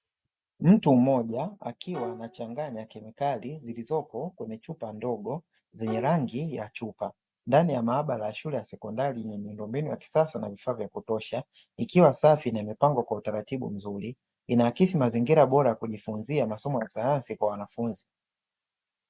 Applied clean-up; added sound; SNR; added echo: none; Bowed string instrument; 14 dB; none.